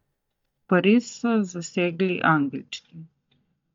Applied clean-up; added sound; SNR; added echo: neural mask model DeepFilterNet 3.